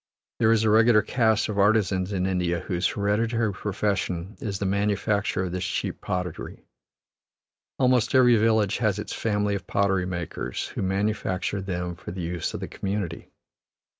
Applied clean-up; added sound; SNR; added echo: none; none; none; none.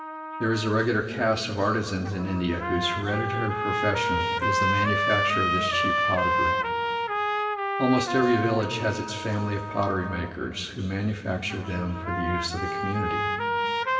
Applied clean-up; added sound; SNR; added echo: none; Trumpet; 1 dB; reverberation time 2.2 s.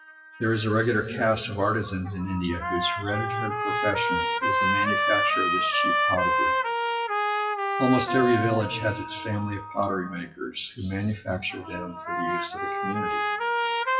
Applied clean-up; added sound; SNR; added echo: classical method WPE with log-MMSE.